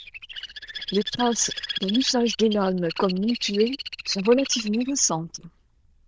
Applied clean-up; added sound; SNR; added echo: neural diffusion model UNIVERSE++.